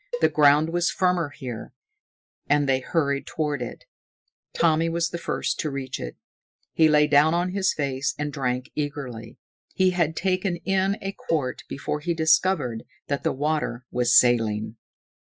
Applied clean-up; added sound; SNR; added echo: classical method Wiener filter.